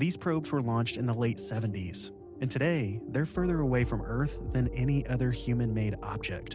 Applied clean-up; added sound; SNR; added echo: none; none; none; none.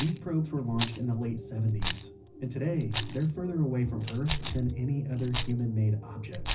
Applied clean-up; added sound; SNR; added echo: none; Rattle; 8 dB; reverberation time 0.4 s.